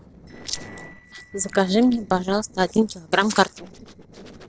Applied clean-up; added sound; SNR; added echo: neural separator model SepFormer DNS4.